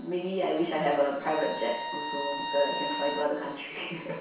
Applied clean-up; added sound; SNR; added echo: none; Bowed string instrument; 6 dB; reverberation time 0.7 s.